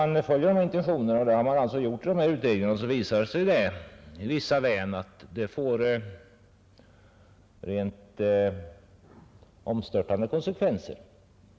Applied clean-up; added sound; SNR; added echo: none; none; none; none.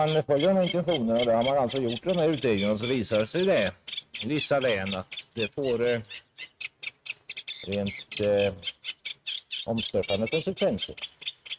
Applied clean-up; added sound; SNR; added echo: neural mask model RNNoise.